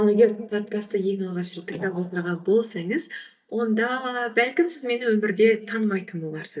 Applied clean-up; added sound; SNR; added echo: neural mask model DeepFilterNet 3.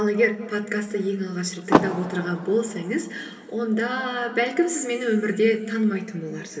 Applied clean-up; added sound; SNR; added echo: none; Car; 5 dB; reverberation time 2.3 s.